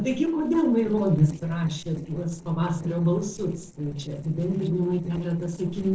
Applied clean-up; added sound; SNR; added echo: neural separator model SepFormer DNS4.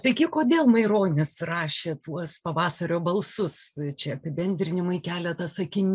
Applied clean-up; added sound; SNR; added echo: none; none; none; none.